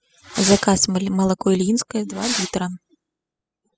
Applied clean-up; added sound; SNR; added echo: classical method spectral subtraction.